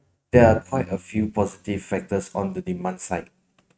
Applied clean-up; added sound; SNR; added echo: neural mask model RNNoise.